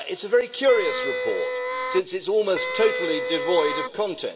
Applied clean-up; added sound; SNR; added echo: none; Wind instrument, woodwind instrument; 4 dB; reverberation time 1.0 s.